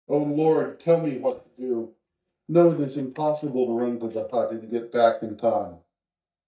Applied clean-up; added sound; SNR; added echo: neural mask model DeepFilterNet 3.